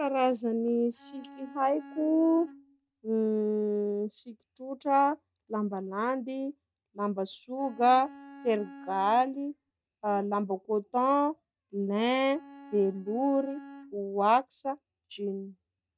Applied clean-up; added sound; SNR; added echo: neural mask model RNNoise.